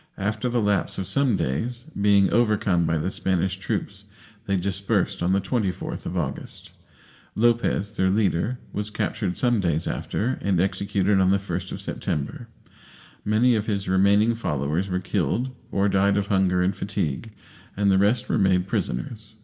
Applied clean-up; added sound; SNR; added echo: none; none; none; reverberation time 0.7 s.